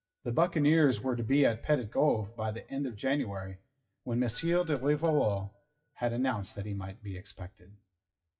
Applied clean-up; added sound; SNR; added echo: classical method WPE with log-MMSE.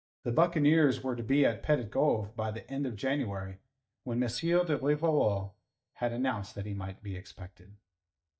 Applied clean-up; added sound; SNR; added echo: neural mask model DeepFilterNet 3.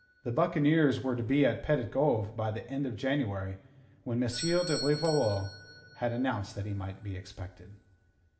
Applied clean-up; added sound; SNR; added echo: none; Bell / Doorbell; 16 dB; reverberation time 1.6 s.